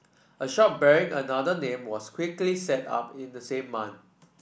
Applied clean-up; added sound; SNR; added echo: none; none; none; none.